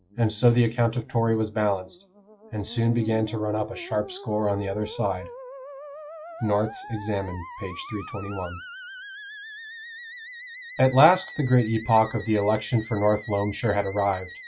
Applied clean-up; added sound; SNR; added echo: classical method log-MMSE.